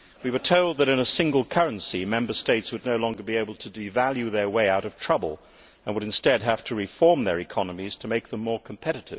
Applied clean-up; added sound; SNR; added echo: none; none; none; none.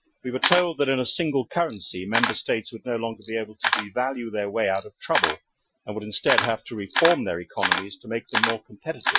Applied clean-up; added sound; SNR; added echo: classical method Wiener filter.